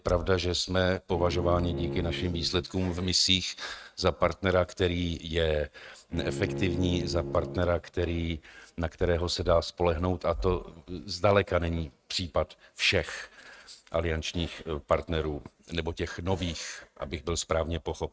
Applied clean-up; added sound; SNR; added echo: neural mask model RNNoise.